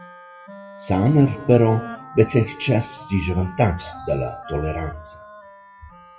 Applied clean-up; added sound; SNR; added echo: classical method WPE with log-MMSE.